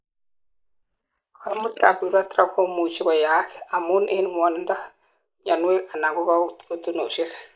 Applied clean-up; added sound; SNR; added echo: neural mask model Resemble Enhance denoiser.